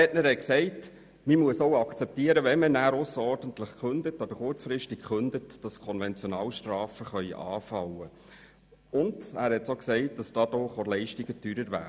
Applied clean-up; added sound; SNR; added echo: none; none; none; none.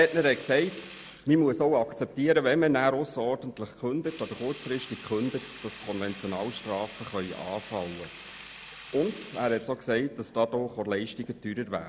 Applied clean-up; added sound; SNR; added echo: none; Sink (filling or washing); 19 dB; none.